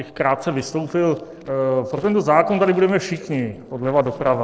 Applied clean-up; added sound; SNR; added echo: neural separator model SepFormer DNS4.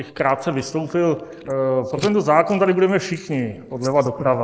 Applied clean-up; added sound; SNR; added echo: neural mask model Resemble Enhance denoiser.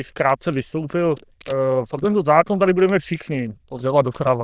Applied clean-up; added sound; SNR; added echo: neural diffusion model UNIVERSE++.